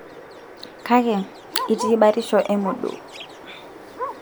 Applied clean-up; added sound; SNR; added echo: none; Bark + Chirp, tweet; 12 dB; none.